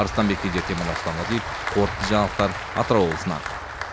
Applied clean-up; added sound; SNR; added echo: none; Applause; 7 dB; none.